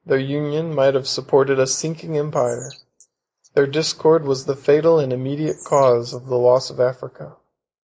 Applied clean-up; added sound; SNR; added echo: neural mask model Resemble Enhance denoiser.